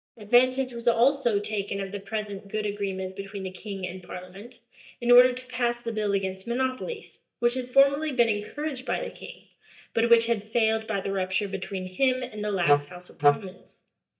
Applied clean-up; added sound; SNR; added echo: neural mask model DeepFilterNet 3.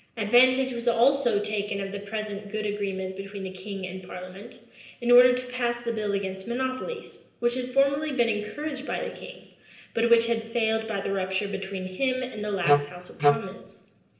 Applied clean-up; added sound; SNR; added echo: neural separator model SepFormer DNS4.